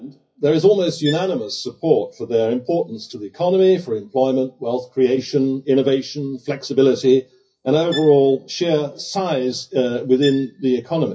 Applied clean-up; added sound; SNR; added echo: classical method WPE with log-MMSE.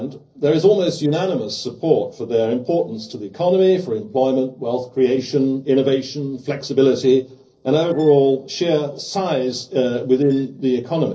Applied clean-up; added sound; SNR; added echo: neural separator model SepFormer DNS4.